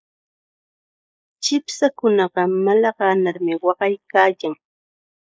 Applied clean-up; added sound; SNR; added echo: neural mask model Resemble Enhance denoiser.